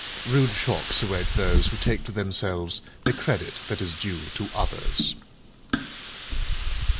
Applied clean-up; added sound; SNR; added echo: none; Hiss; -1 dB; none.